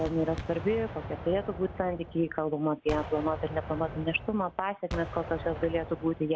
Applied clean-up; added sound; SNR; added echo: none; Gunshot, gunfire; 10 dB; none.